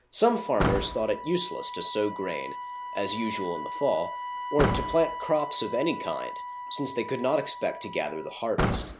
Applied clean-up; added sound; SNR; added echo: none; Slam / Car + Wind instrument, woodwind instrument; 5 dB; none.